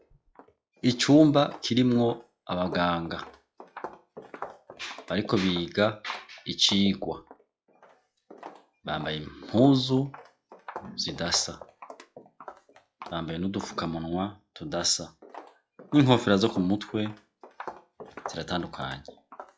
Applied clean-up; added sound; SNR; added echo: classical method log-MMSE.